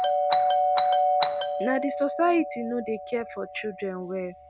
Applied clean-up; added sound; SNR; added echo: none; Doorbell; -3 dB; none.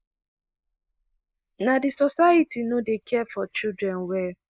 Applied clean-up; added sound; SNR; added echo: neural mask model Resemble Enhance denoiser.